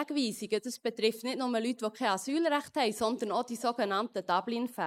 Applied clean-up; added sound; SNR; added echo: neural mask model Resemble Enhance denoiser.